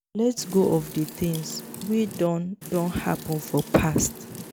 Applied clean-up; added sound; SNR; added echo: none; Wind; 13 dB; none.